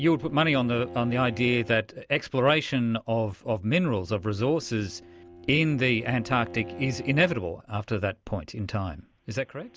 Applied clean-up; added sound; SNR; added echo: none; Bowed string instrument; 18 dB; none.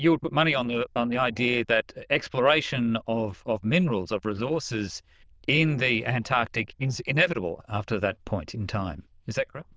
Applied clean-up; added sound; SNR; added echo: neural diffusion model UNIVERSE++.